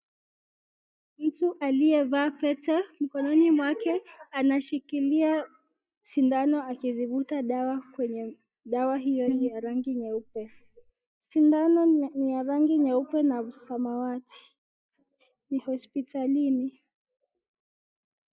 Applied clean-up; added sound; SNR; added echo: neural mask model DeepFilterNet 3.